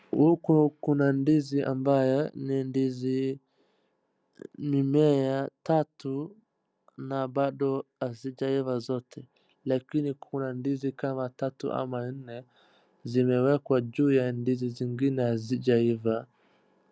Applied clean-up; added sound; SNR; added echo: none; none; none; none.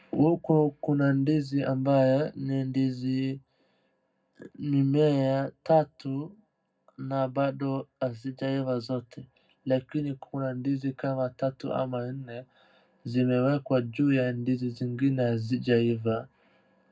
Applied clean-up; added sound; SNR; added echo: none; none; none; reverberation time 0.3 s.